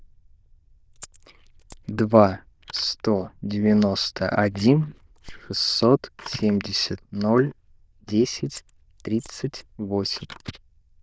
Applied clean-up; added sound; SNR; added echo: neural diffusion model UNIVERSE++.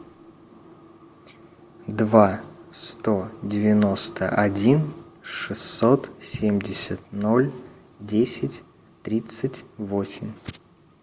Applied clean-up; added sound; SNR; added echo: none; none; none; none.